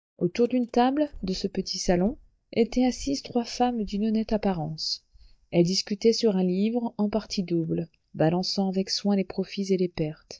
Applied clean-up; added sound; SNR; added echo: neural mask model DeepFilterNet 3.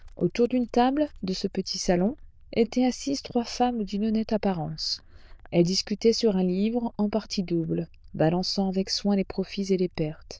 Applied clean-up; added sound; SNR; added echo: neural diffusion model UNIVERSE++.